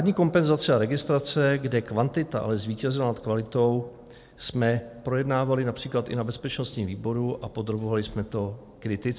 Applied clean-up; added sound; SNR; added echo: none; none; none; none.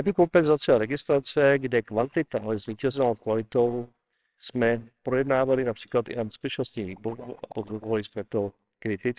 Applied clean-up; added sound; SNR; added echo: neural separator model SepFormer WHAMR!.